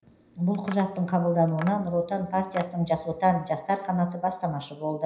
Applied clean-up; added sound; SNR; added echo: none; Tap; 19 dB; reverberation time 0.5 s.